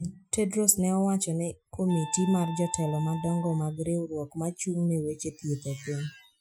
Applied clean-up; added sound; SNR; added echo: classical method Wiener filter.